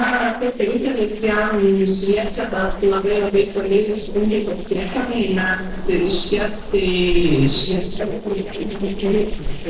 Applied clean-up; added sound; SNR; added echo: neural separator model SepFormer DNS4.